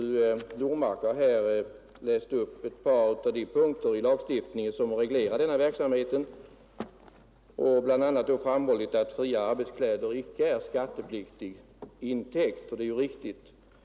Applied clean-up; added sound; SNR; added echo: none; none; none; none.